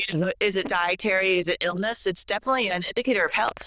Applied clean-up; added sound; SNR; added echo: neural diffusion model UNIVERSE++.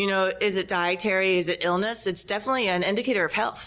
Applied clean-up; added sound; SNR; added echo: none; none; none; none.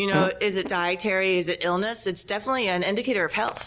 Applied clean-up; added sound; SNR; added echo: none; Fart; 10 dB; none.